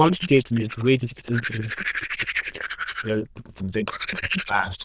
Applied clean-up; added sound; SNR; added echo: neural diffusion model UNIVERSE++.